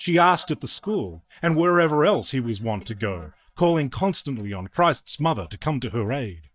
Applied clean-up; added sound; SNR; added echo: neural mask model DeepFilterNet 3.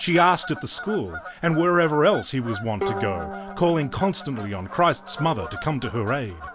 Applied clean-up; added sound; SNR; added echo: none; Bird vocalization, bird call, bird song / Fowl + Bowed string instrument; 12 dB; none.